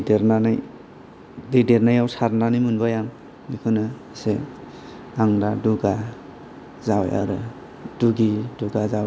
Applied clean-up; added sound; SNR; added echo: none; none; none; none.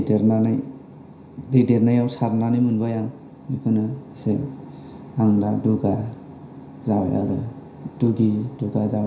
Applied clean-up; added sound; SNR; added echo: none; none; none; reverberation time 0.5 s.